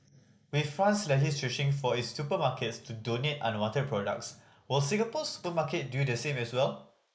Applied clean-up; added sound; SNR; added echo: neural mask model Resemble Enhance denoiser.